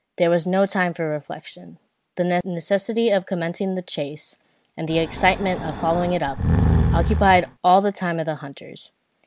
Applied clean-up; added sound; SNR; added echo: none; Breathing; 0 dB; none.